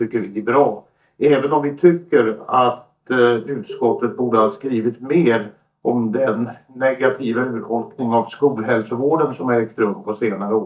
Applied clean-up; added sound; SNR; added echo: neural mask model DeepFilterNet 3.